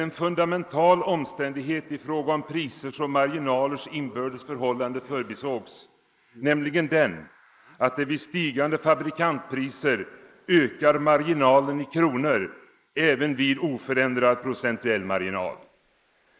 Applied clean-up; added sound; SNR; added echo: neural mask model Resemble Enhance denoiser.